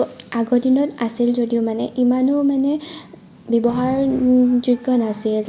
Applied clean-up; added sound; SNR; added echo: none; none; none; none.